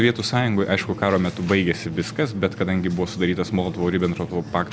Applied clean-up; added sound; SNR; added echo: none; none; none; none.